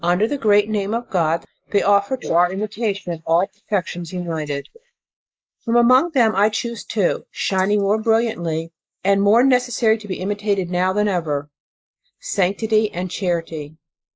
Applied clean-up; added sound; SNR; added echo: neural mask model Resemble Enhance denoiser.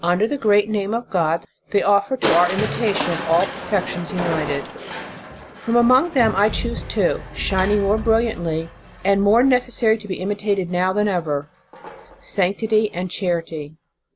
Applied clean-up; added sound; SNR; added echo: none; Crushing; 10 dB; none.